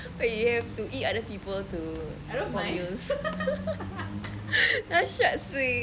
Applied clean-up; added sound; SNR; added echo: none; none; none; none.